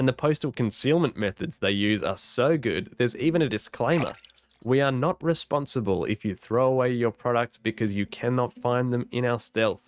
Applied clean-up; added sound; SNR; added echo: neural mask model RNNoise.